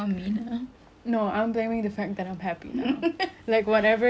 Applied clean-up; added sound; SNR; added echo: none; none; none; none.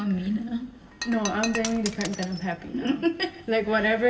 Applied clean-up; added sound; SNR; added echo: none; Shatter; 11 dB; reverberation time 1.0 s.